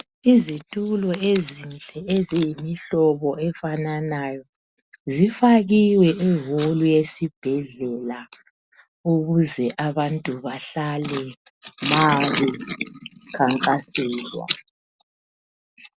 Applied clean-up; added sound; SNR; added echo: none; none; none; none.